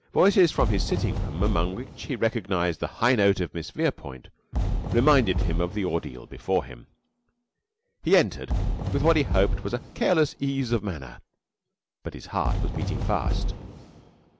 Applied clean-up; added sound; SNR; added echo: none; Fireworks; 4 dB; none.